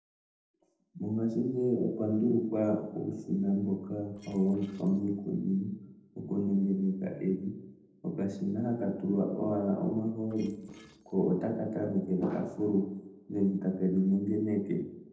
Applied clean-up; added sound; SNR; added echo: neural separator model SepFormer DNS4.